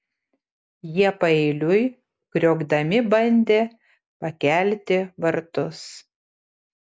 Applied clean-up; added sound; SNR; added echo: none; none; none; none.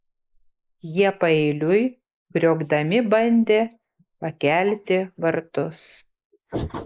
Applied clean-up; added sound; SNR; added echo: neural mask model Resemble Enhance denoiser.